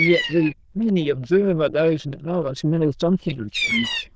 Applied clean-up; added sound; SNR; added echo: neural diffusion model UNIVERSE++.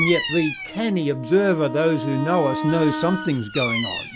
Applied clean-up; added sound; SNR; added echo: none; Bird vocalization, bird call, bird song + Wind instrument, woodwind instrument; 6 dB; none.